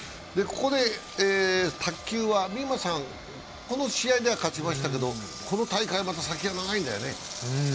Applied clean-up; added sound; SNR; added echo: none; Engine; 13 dB; none.